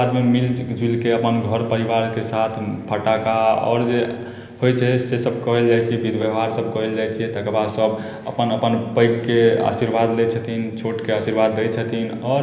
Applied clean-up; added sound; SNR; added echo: none; none; none; reverberation time 0.8 s.